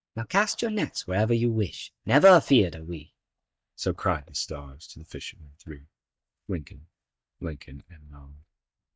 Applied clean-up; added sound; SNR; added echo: neural mask model DeepFilterNet 3.